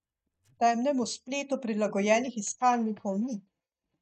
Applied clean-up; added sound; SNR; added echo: neural mask model DeepFilterNet 3.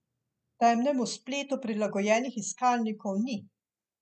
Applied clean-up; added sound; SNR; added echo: none; none; none; none.